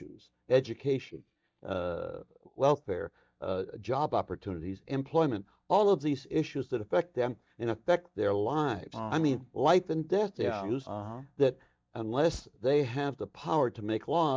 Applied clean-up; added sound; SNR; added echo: neural mask model DeepFilterNet 3.